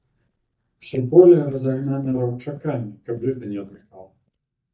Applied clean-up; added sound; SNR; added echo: neural mask model DeepFilterNet 3.